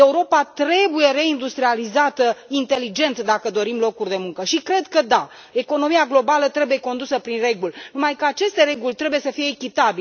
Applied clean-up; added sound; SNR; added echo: none; none; none; none.